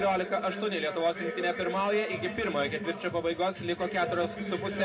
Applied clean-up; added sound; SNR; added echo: none; none; none; reverberation time 0.2 s.